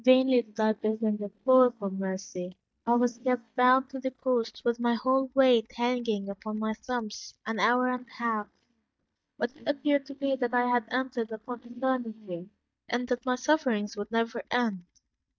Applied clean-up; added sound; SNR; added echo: neural mask model DeepFilterNet 3.